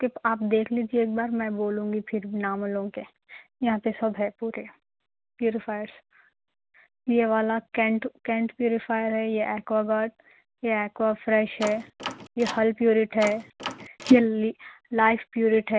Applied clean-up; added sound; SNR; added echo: none; Door; 12 dB; none.